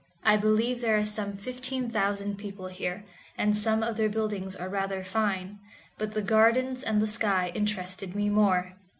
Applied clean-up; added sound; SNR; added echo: none; none; none; none.